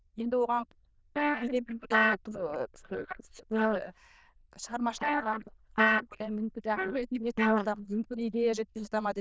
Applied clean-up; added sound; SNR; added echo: neural diffusion model UNIVERSE++.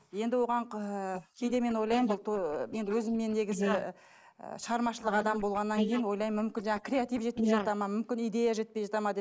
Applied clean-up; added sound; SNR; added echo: neural mask model Resemble Enhance denoiser.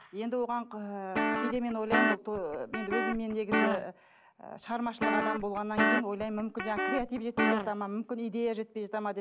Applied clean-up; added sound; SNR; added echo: none; Guitar; -3 dB; none.